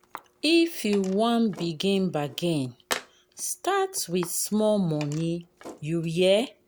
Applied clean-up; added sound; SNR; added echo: none; Tools; 17 dB; none.